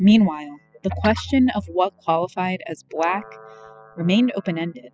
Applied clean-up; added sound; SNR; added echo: classical method spectral subtraction.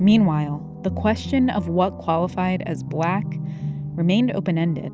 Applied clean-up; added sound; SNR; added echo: none; none; none; none.